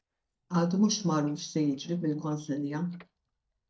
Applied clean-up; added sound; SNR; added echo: neural mask model DeepFilterNet 3.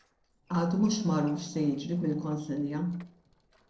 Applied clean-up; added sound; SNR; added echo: neural separator model SepFormer DNS4.